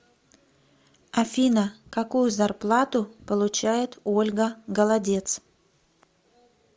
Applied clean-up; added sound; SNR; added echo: none; none; none; none.